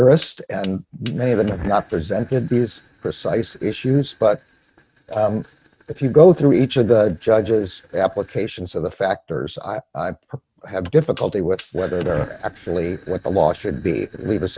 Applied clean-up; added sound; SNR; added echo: neural mask model RNNoise.